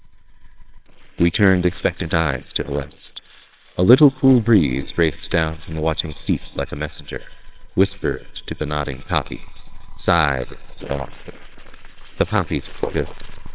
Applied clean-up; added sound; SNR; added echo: neural separator model SepFormer WHAMR!.